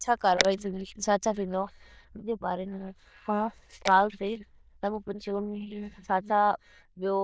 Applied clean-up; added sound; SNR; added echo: neural diffusion model UNIVERSE++.